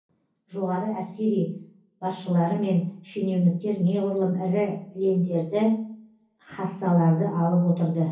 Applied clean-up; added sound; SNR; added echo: none; none; none; reverberation time 0.6 s.